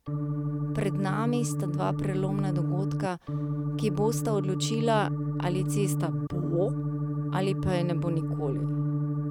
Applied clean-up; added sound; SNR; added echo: none; Organ; -3 dB; none.